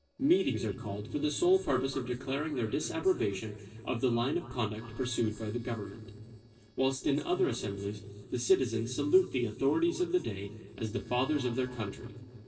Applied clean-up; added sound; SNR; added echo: neural separator model SepFormer DNS4.